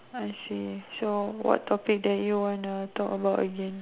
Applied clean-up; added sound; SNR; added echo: none; none; none; none.